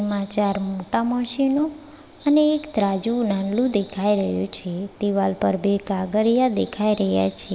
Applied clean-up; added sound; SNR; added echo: none; none; none; none.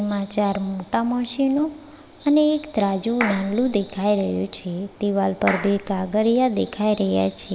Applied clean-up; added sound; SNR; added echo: none; Clapping; 11 dB; none.